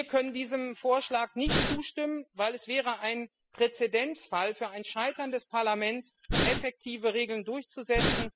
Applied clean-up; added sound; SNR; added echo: classical method spectral subtraction.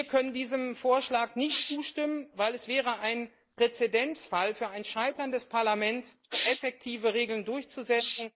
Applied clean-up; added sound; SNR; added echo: neural mask model Resemble Enhance denoiser.